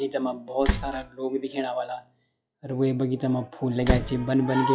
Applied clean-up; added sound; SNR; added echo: classical method log-MMSE.